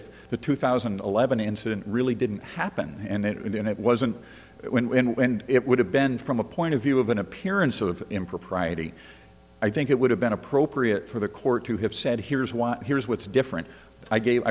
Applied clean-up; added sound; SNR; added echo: none; none; none; none.